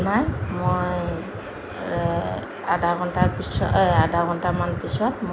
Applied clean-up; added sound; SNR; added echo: none; none; none; none.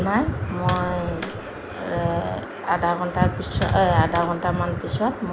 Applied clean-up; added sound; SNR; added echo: none; Tap; 17 dB; none.